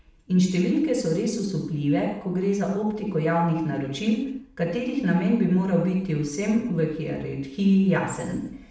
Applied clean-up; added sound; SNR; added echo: none; none; none; reverberation time 0.7 s.